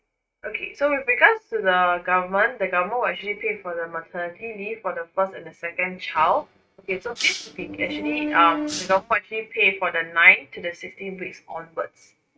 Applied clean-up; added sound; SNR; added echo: neural mask model RNNoise.